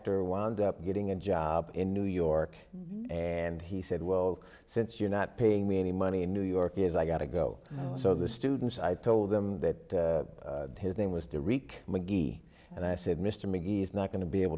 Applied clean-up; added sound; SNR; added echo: none; none; none; none.